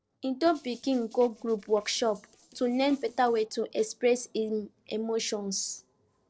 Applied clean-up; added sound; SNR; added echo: neural separator model SepFormer DNS4.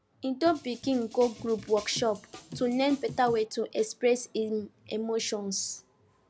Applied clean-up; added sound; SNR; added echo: none; Drum kit; 16 dB; none.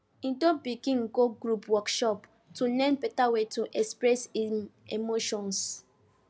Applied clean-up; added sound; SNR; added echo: none; none; none; none.